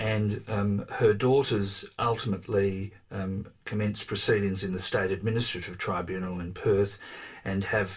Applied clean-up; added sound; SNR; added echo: none; none; none; reverberation time 0.2 s.